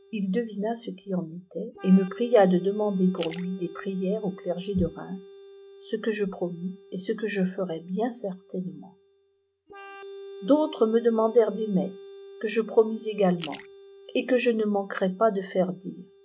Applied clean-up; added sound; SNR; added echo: none; Splash, splatter + Organ; 18 dB; none.